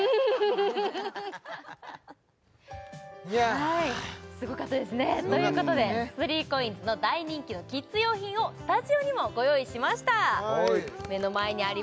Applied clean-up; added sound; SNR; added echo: none; none; none; none.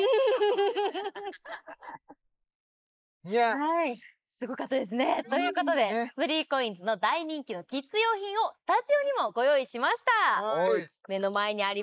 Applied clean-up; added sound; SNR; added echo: neural mask model Resemble Enhance denoiser.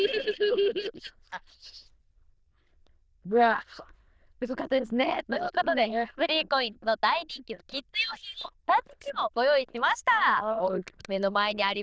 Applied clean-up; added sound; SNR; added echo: neural diffusion model UNIVERSE++.